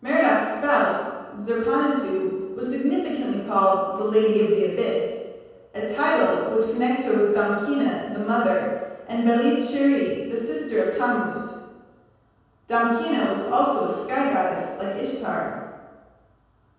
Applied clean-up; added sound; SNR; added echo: none; none; none; reverberation time 1.2 s.